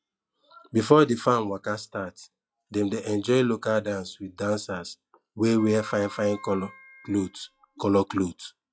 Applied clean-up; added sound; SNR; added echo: classical method log-MMSE.